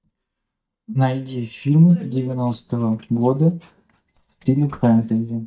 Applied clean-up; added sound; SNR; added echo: neural mask model DeepFilterNet 3.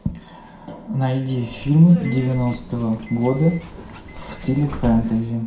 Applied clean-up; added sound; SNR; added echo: none; Subway, metro, underground; 14 dB; reverberation time 0.5 s.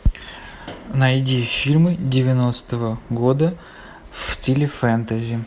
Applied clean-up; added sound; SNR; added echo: none; none; none; none.